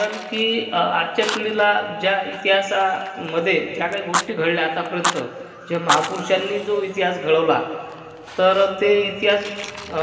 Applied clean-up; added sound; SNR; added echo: none; Fire; 11 dB; reverberation time 2.3 s.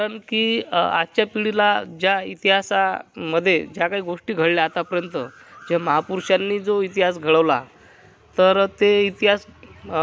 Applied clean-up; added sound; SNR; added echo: none; none; none; none.